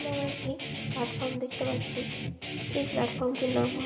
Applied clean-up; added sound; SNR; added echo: none; Guitar; 3 dB; reverberation time 1.9 s.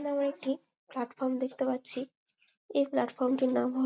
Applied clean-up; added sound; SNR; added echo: none; none; none; none.